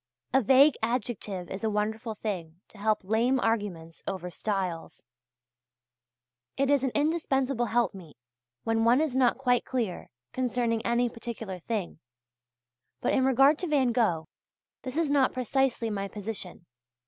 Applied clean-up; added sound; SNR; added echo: none; none; none; none.